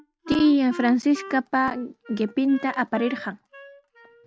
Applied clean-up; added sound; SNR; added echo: none; Wind instrument, woodwind instrument; 18 dB; none.